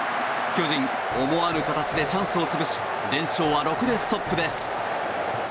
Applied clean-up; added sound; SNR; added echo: none; Knock; 18 dB; none.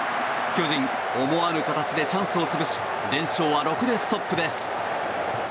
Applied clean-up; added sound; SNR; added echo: none; none; none; none.